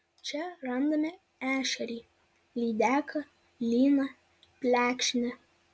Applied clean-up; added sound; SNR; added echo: none; none; none; none.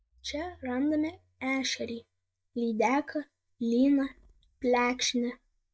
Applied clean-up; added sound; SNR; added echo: neural mask model DeepFilterNet 3.